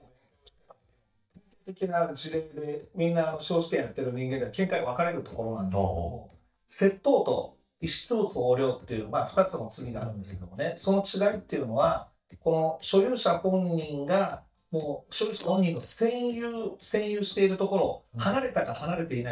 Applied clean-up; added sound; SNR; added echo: neural mask model DeepFilterNet 3.